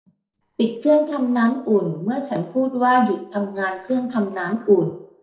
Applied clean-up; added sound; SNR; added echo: neural separator model SepFormer DNS4.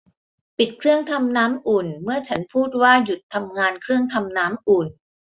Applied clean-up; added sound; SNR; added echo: none; none; none; none.